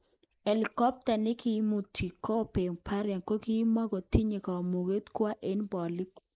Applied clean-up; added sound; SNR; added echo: neural mask model Resemble Enhance denoiser.